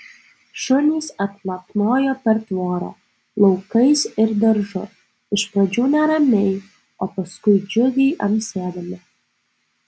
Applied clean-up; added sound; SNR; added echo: none; none; none; none.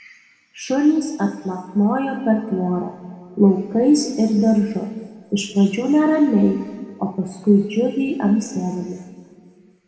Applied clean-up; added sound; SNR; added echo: none; none; none; reverberation time 1.8 s.